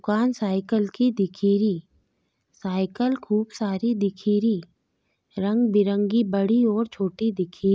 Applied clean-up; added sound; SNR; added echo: none; none; none; none.